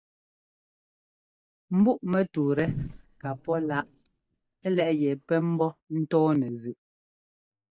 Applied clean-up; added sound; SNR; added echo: neural mask model DeepFilterNet 3.